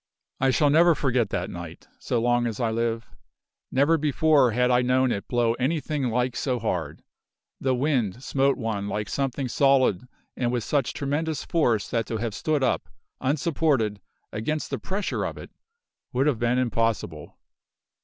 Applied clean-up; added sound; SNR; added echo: none; none; none; none.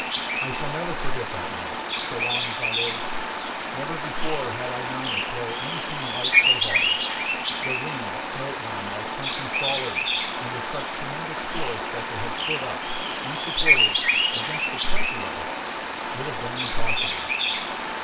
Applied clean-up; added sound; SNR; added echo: none; Bird vocalization, bird call, bird song; -4 dB; reverberation time 0.2 s.